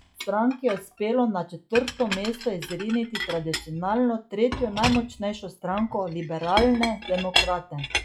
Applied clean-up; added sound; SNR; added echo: classical method log-MMSE.